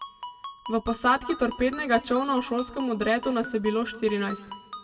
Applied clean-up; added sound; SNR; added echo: none; Ringtone; 14 dB; reverberation time 1.1 s.